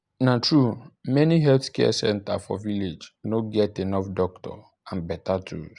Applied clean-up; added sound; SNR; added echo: none; none; none; none.